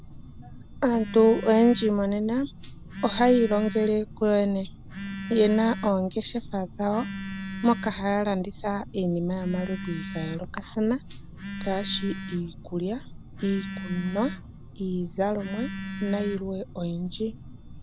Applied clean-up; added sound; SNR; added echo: none; Telephone; 10 dB; none.